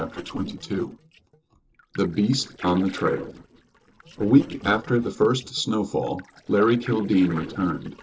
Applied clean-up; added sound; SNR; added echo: neural separator model SepFormer DNS4.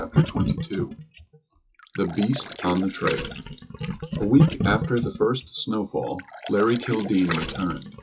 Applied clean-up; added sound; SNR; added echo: classical method WPE with log-MMSE.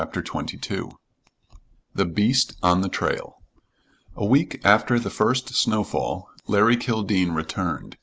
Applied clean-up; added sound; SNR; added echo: none; none; none; none.